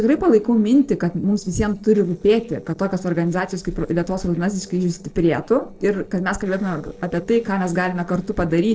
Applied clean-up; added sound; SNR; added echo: neural separator model SepFormer DNS4.